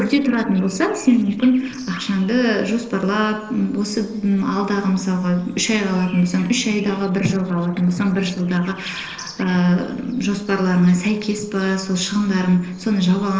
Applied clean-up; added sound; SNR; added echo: neural separator model SepFormer DNS4.